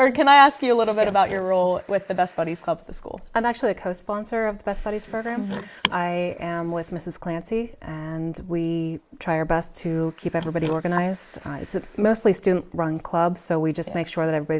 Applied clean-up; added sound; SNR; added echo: neural mask model Resemble Enhance denoiser.